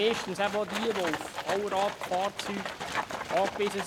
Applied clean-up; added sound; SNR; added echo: none; Livestock, farm animals, working animals; 4 dB; none.